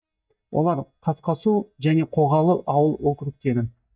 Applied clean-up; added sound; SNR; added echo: neural mask model DeepFilterNet 3.